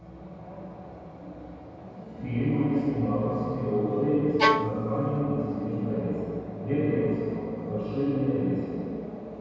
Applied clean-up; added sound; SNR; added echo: none; Bowed string instrument; -2 dB; reverberation time 2.2 s.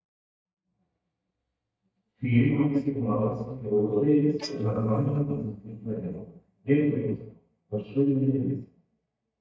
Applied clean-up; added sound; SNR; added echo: neural mask model DeepFilterNet 3.